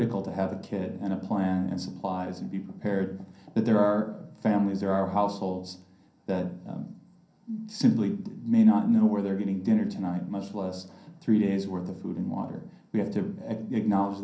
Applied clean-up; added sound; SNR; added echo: none; none; none; reverberation time 0.6 s.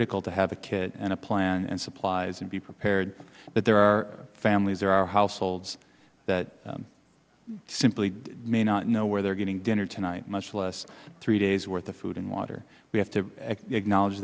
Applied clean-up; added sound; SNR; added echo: none; none; none; none.